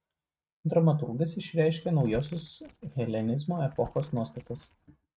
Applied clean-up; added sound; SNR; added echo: neural mask model RNNoise.